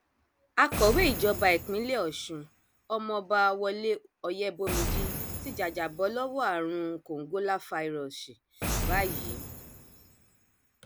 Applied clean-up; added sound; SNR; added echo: none; Boom; 6 dB; none.